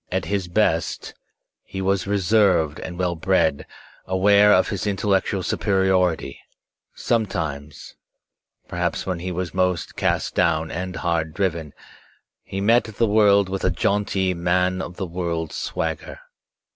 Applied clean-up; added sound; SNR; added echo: none; none; none; none.